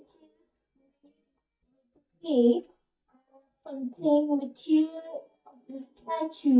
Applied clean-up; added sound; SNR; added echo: neural mask model DeepFilterNet 3.